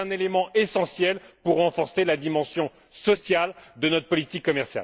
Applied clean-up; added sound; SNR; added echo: neural separator model SepFormer DNS4.